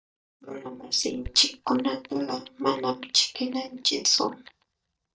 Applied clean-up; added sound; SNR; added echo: neural mask model DeepFilterNet 3.